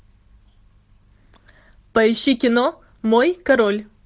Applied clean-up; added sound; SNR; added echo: none; none; none; none.